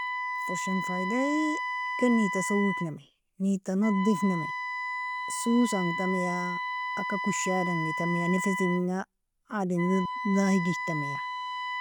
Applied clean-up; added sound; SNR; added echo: none; Wind instrument, woodwind instrument; 4 dB; none.